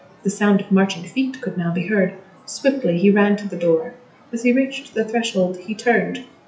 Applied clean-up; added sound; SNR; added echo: classical method WPE with log-MMSE.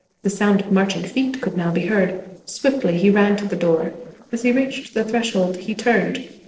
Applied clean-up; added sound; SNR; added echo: neural separator model SepFormer DNS4.